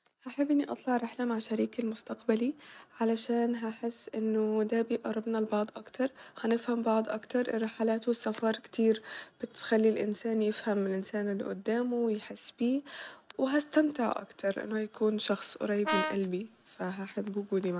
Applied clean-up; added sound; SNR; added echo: none; Brass instrument; 4 dB; none.